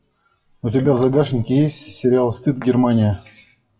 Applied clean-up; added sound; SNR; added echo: classical method WPE with log-MMSE.